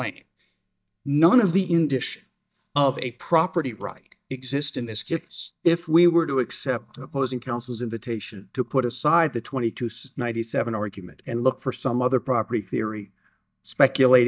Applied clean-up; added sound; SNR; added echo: neural mask model DeepFilterNet 3.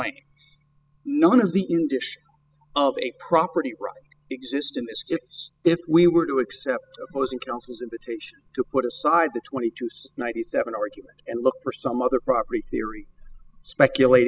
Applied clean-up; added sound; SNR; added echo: classical method spectral subtraction.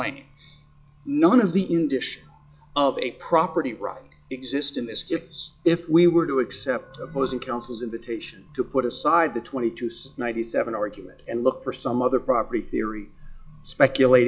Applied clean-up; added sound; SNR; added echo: classical method log-MMSE.